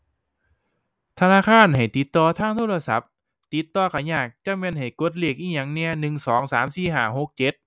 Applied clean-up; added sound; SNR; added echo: none; none; none; none.